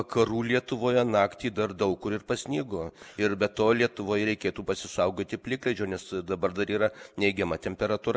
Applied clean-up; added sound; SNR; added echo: none; none; none; none.